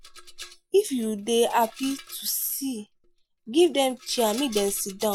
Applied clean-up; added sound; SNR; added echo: none; Rattle; 18 dB; none.